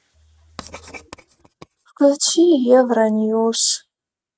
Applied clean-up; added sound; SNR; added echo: neural mask model RNNoise.